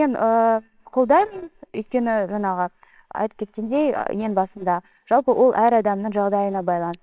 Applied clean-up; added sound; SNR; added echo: neural separator model SepFormer WHAMR!.